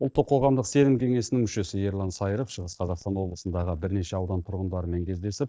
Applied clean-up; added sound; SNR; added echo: neural mask model DeepFilterNet 3.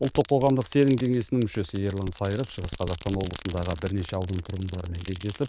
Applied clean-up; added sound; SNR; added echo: neural diffusion model UNIVERSE++.